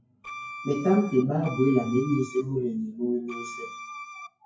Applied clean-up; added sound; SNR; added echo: classical method WPE with log-MMSE.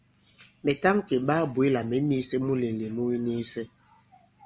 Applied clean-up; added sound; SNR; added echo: none; none; none; none.